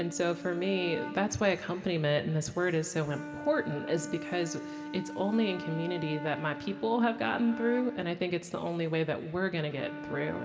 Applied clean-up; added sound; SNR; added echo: none; Wind instrument, woodwind instrument; 11 dB; reverberation time 1.3 s.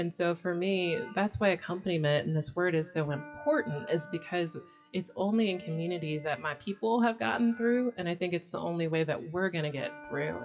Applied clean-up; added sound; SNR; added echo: classical method WPE with log-MMSE.